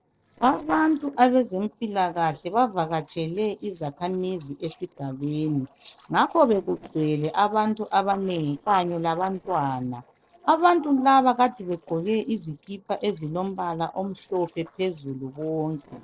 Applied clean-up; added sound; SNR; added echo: neural separator model SepFormer DNS4.